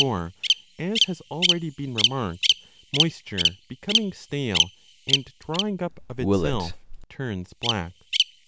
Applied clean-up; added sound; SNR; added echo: neural mask model Resemble Enhance denoiser.